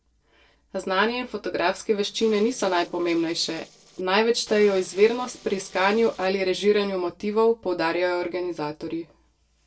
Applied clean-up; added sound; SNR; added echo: neural separator model SepFormer DNS4.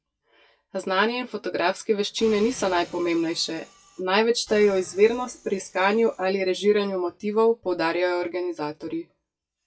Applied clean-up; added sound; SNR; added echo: classical method WPE with log-MMSE.